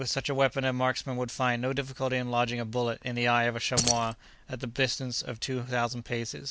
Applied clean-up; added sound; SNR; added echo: none; Keys jangling; 3 dB; none.